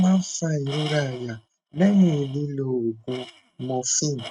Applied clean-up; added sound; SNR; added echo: neural mask model RNNoise.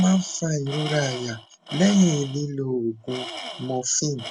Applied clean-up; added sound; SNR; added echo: none; Tools; 13 dB; none.